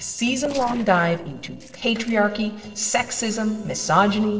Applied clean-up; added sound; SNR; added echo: neural separator model SepFormer DNS4.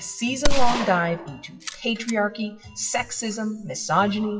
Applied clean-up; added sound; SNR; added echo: classical method WPE with log-MMSE.